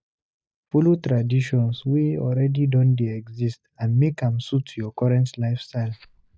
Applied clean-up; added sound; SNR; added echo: neural mask model DeepFilterNet 3.